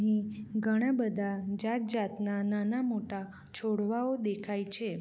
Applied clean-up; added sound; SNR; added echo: none; none; none; none.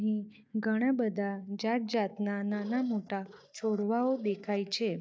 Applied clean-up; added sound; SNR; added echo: neural mask model DeepFilterNet 3.